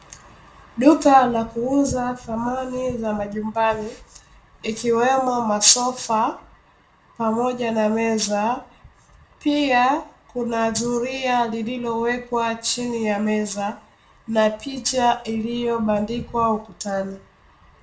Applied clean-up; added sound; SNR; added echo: none; none; none; reverberation time 0.4 s.